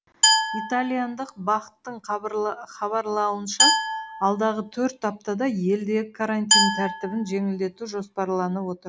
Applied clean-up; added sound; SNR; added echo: none; Glass; -1 dB; none.